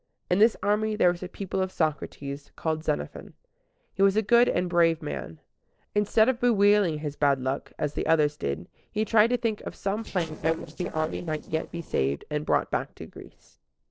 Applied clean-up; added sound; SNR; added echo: neural separator model SepFormer DNS4.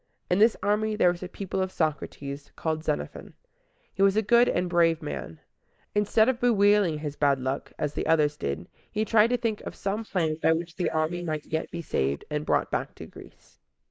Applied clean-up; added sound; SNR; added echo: neural mask model Resemble Enhance denoiser.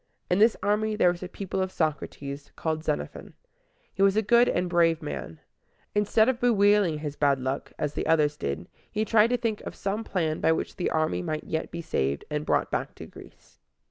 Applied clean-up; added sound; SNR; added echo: none; none; none; none.